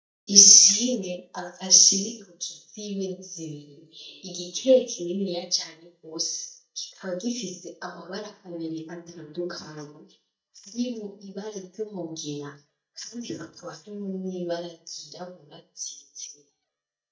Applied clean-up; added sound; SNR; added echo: neural mask model DeepFilterNet 3.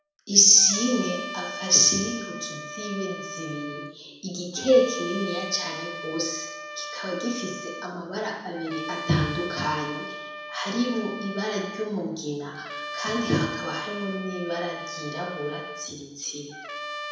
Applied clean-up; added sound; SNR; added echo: none; Trumpet; 10 dB; reverberation time 0.9 s.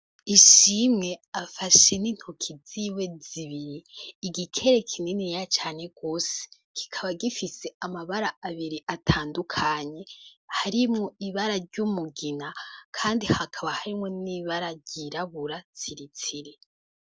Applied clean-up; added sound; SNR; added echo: none; none; none; none.